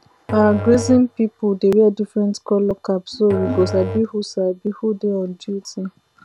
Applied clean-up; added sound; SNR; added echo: none; Musical instrument; 12 dB; none.